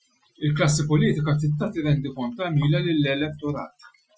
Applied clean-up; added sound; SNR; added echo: classical method Wiener filter.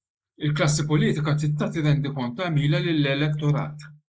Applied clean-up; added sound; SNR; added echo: neural mask model Resemble Enhance denoiser.